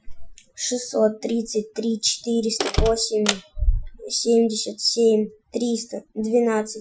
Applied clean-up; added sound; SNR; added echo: classical method Wiener filter.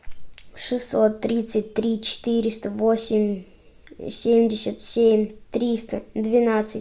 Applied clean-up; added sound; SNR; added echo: none; none; none; none.